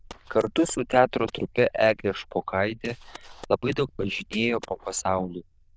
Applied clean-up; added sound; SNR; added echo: neural diffusion model UNIVERSE++.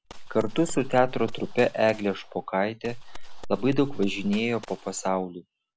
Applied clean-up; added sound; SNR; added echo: none; Gunshot, gunfire; 8 dB; none.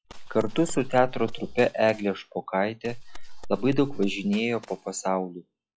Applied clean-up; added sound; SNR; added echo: classical method log-MMSE.